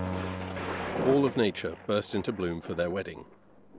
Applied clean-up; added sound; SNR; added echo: none; Keyboard (musical) + Thunder; 6 dB; none.